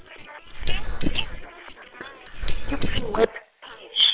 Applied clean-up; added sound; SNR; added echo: neural separator model SepFormer WHAM!.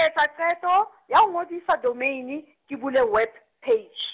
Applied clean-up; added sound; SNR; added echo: none; none; none; none.